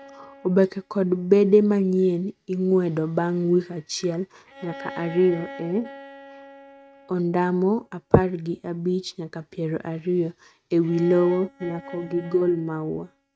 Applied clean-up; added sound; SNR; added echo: neural mask model RNNoise.